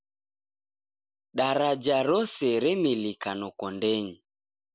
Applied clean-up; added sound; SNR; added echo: none; none; none; none.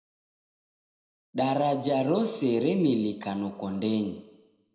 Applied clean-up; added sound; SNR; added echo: none; none; none; reverberation time 0.8 s.